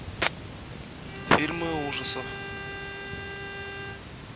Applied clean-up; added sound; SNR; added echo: none; Bowed string instrument; 8 dB; none.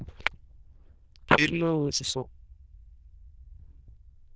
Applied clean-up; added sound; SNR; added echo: neural diffusion model UNIVERSE++.